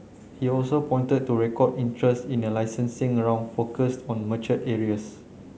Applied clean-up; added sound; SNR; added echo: none; none; none; none.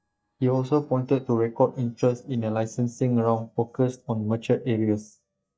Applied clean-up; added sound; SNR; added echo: neural mask model DeepFilterNet 3.